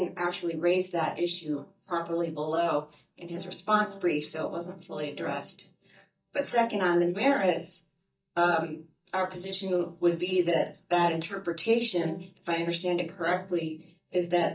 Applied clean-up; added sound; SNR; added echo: neural mask model DeepFilterNet 3.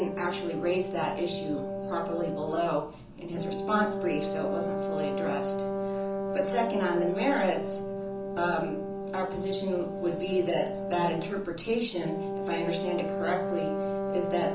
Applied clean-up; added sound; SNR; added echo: none; Wind instrument, woodwind instrument; 2 dB; reverberation time 0.7 s.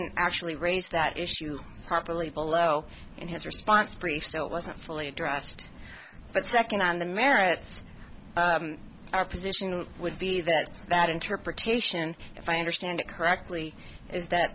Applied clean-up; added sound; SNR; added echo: none; none; none; none.